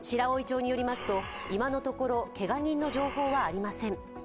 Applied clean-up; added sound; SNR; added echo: none; Breathing; 12 dB; none.